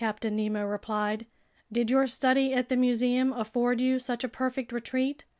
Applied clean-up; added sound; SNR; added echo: none; none; none; none.